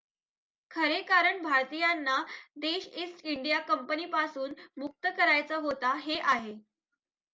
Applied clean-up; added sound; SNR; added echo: none; none; none; none.